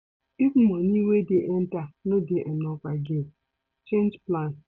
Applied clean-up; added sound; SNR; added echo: none; none; none; none.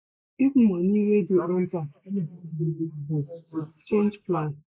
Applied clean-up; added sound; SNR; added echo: neural mask model Resemble Enhance denoiser.